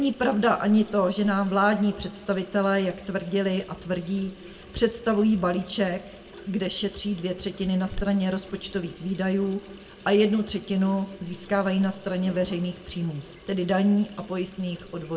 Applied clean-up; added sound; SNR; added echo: none; Sink (filling or washing) / Water tap, faucet; 19 dB; reverberation time 0.4 s.